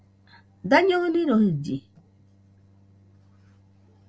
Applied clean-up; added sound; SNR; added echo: neural separator model SepFormer DNS4.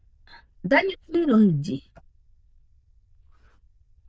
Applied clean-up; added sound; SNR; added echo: neural diffusion model UNIVERSE++.